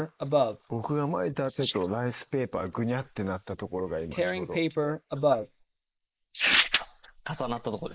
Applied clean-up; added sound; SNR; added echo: neural mask model Resemble Enhance denoiser.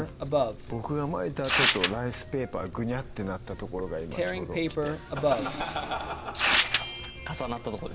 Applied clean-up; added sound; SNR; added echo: none; Tearing; -2 dB; none.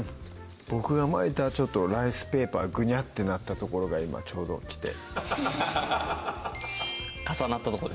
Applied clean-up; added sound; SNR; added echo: none; none; none; none.